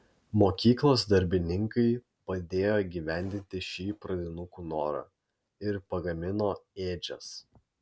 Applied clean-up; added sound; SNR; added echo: none; none; none; none.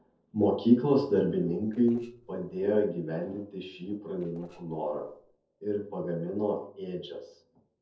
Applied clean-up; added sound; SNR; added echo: neural separator model SepFormer DNS4.